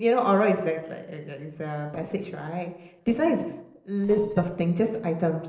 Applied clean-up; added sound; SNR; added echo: neural separator model SepFormer DNS4.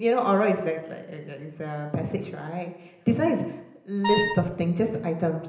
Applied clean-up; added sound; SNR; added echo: none; Wind instrument, woodwind instrument; 3 dB; reverberation time 0.9 s.